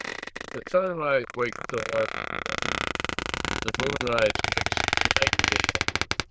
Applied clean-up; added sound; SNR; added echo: neural diffusion model UNIVERSE++.